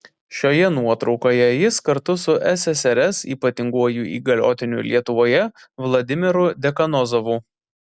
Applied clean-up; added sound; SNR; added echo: none; none; none; none.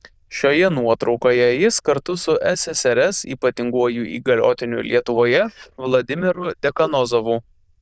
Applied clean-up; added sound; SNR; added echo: neural diffusion model UNIVERSE++.